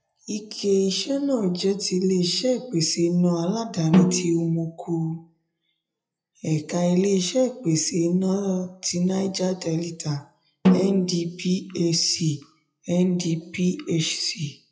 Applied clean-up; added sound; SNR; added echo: classical method WPE with log-MMSE.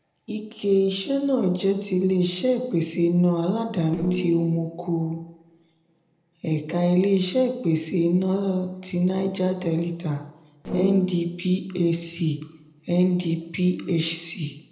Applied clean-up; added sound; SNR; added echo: neural separator model SepFormer DNS4.